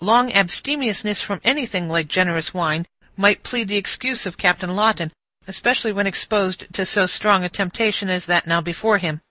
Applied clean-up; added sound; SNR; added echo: neural mask model Resemble Enhance denoiser.